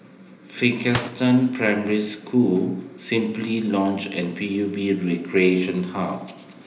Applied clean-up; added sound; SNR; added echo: none; Gunshot, gunfire; 16 dB; reverberation time 1.0 s.